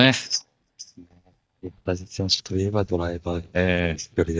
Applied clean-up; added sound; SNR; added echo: neural mask model DeepFilterNet 3.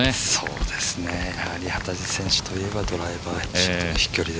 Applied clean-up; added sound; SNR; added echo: none; Walk, footsteps; 10 dB; none.